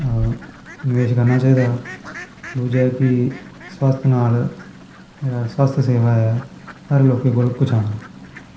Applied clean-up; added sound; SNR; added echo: none; Fowl; 19 dB; reverberation time 0.5 s.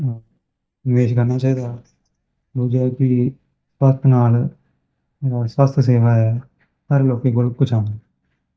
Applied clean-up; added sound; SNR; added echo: neural mask model DeepFilterNet 3.